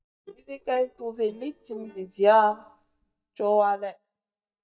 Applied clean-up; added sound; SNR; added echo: neural mask model DeepFilterNet 3.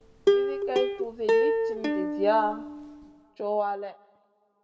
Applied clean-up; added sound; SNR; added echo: none; Plucked string instrument; -4 dB; reverberation time 1.0 s.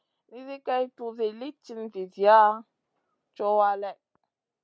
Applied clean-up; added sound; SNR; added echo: none; none; none; none.